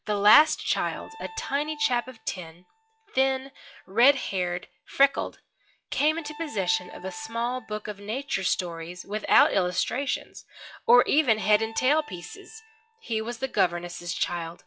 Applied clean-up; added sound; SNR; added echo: classical method log-MMSE.